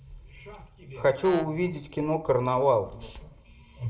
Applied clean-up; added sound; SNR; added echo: none; Brass instrument; 13 dB; reverberation time 0.6 s.